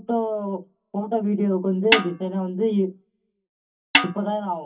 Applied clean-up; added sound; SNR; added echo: none; Snare drum; -1 dB; reverberation time 0.3 s.